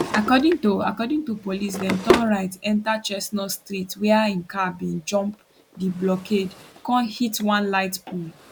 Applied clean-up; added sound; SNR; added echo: none; Drawer open or close; 8 dB; none.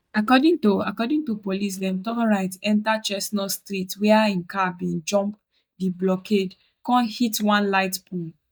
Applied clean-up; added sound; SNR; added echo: neural mask model DeepFilterNet 3.